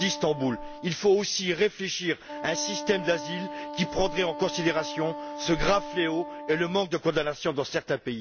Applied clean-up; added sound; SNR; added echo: none; Wind instrument, woodwind instrument; 11 dB; none.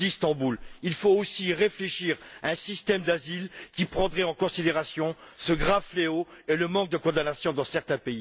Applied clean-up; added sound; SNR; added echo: none; none; none; none.